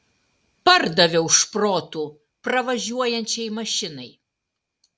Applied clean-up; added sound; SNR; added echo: none; none; none; none.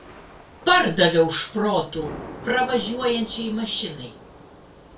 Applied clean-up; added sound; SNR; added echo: none; Thunder / Rain; 17 dB; reverberation time 0.2 s.